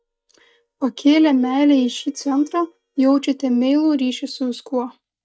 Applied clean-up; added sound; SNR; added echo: neural mask model DeepFilterNet 3.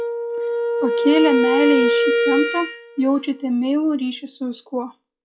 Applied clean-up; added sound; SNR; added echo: classical method log-MMSE.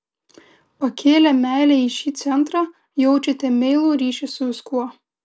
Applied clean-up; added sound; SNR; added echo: none; none; none; none.